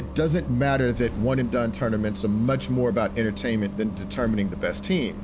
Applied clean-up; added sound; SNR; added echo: none; Bus; 10 dB; none.